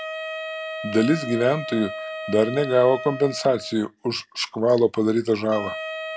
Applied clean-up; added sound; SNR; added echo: none; Wind instrument, woodwind instrument; 11 dB; none.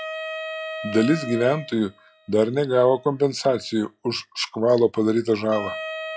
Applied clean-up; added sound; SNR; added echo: classical method log-MMSE.